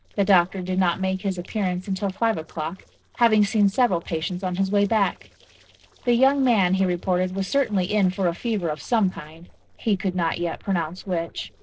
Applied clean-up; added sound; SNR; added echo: neural separator model SepFormer DNS4.